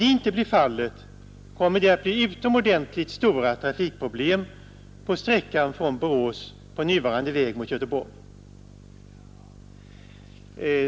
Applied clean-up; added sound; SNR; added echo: none; none; none; none.